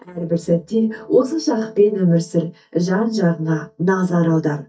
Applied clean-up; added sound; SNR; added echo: neural mask model DeepFilterNet 3.